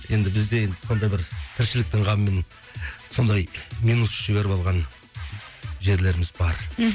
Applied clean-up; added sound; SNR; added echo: none; none; none; none.